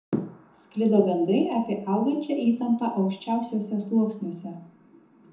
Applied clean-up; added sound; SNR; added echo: none; none; none; reverberation time 0.5 s.